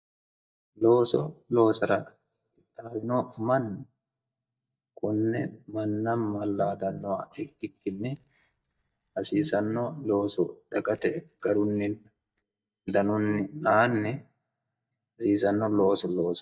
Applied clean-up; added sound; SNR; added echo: neural mask model DeepFilterNet 3.